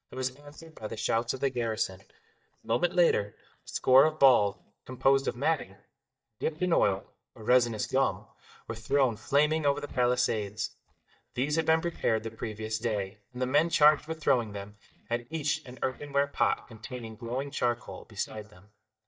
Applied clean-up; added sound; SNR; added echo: neural mask model DeepFilterNet 3.